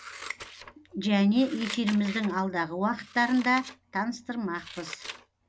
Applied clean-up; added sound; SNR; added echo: none; Scissors; 15 dB; none.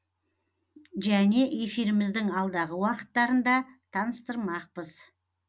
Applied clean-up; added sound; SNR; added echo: none; none; none; none.